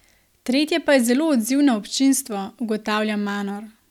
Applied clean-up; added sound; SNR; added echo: none; none; none; none.